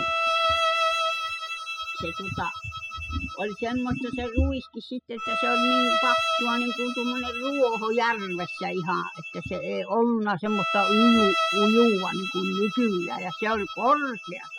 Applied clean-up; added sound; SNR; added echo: classical method spectral subtraction.